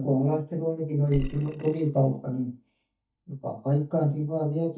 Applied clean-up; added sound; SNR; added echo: neural mask model DeepFilterNet 3.